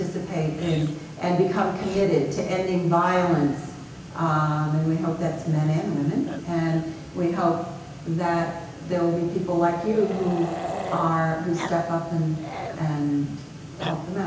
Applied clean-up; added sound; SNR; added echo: none; Growling; 15 dB; reverberation time 0.9 s.